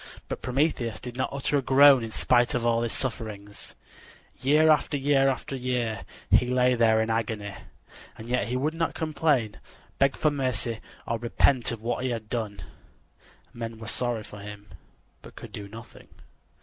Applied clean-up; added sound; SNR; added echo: none; none; none; none.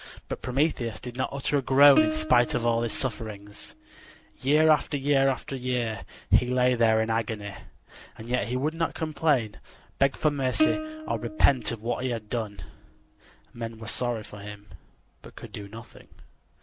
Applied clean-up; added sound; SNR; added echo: none; Plucked string instrument; 7 dB; none.